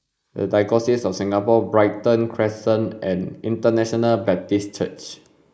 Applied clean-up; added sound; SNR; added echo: neural mask model Resemble Enhance denoiser.